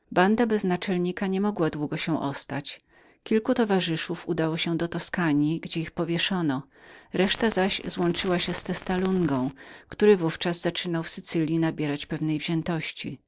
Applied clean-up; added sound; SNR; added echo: neural separator model SepFormer DNS4.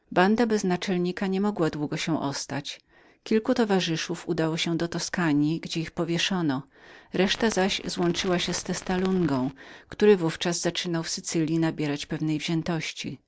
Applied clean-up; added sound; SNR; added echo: none; Crackle; 16 dB; none.